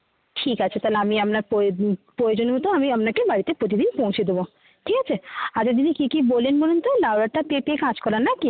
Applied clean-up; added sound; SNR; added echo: none; none; none; none.